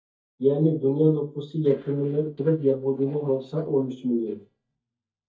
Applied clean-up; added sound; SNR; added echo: neural mask model DeepFilterNet 3.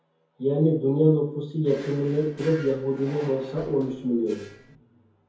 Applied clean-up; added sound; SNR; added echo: none; Drawer open or close; 19 dB; reverberation time 0.6 s.